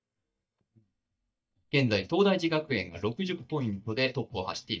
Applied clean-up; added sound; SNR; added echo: neural mask model DeepFilterNet 3.